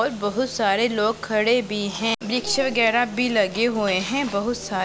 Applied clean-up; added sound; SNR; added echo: none; none; none; none.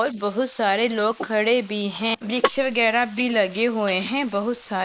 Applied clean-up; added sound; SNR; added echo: neural mask model Resemble Enhance denoiser.